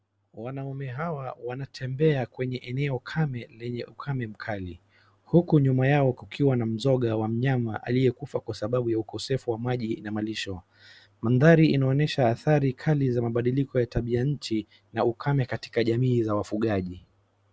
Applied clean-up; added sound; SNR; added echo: none; none; none; none.